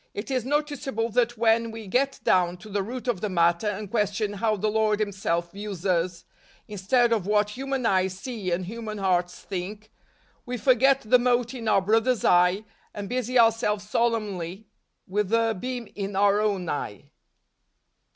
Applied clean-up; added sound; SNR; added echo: none; none; none; none.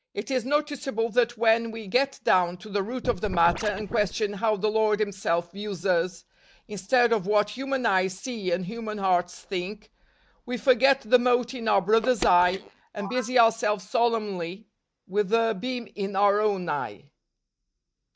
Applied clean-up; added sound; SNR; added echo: neural mask model DeepFilterNet 3.